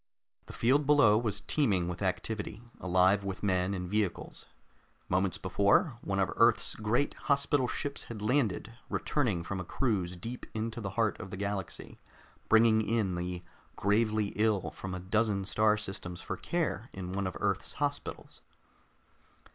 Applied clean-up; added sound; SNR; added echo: none; none; none; none.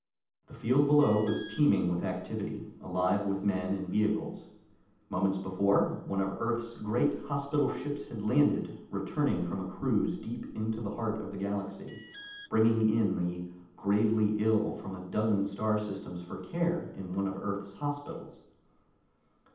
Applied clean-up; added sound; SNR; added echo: none; Alarm; 19 dB; reverberation time 0.8 s.